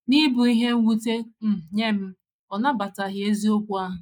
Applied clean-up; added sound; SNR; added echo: neural mask model Resemble Enhance denoiser.